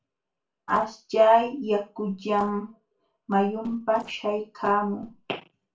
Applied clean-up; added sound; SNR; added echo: neural separator model SepFormer DNS4.